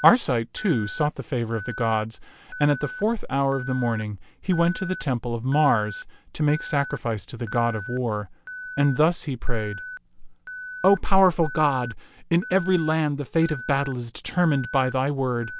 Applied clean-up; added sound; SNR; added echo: none; Alarm; 15 dB; none.